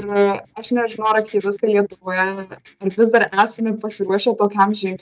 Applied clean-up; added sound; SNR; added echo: neural mask model DeepFilterNet 3.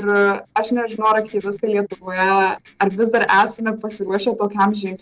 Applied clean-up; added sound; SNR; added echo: neural separator model SepFormer DNS4.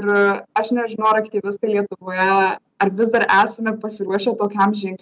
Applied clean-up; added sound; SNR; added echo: none; none; none; none.